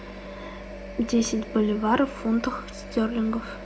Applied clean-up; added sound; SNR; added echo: none; none; none; none.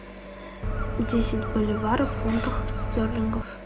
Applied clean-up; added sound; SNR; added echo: none; Gull, seagull; 0 dB; none.